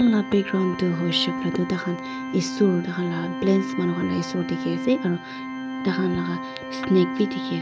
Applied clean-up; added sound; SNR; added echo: none; Organ; 7 dB; none.